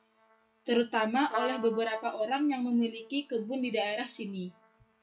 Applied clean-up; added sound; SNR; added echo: classical method WPE with log-MMSE.